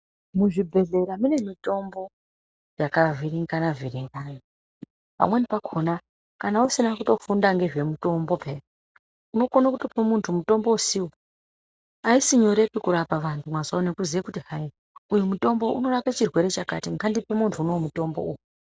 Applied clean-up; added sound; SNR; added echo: none; none; none; none.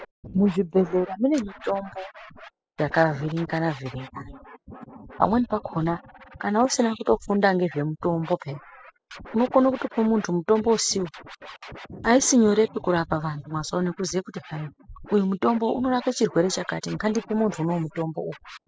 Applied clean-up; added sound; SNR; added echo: classical method spectral subtraction.